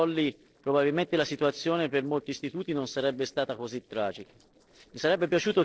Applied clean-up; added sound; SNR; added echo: neural separator model SepFormer DNS4.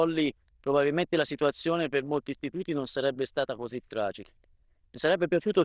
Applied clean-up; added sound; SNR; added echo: neural diffusion model UNIVERSE++.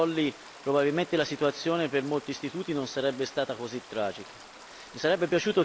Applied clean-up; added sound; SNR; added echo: none; Stream; 19 dB; none.